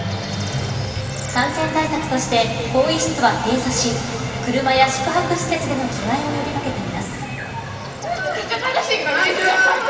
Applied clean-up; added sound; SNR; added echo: none; Bird / Insect / Frog; 19 dB; reverberation time 2.6 s.